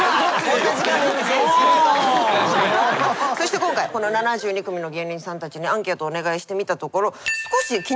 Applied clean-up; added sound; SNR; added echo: none; none; none; none.